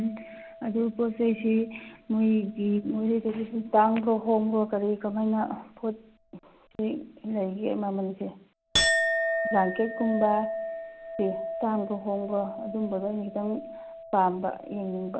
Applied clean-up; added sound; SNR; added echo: none; Chink, clink; 7 dB; none.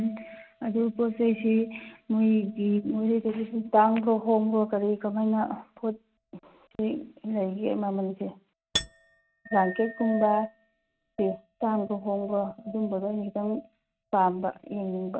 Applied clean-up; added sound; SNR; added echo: neural mask model RNNoise.